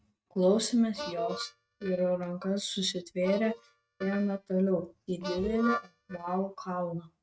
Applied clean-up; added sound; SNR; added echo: neural mask model RNNoise.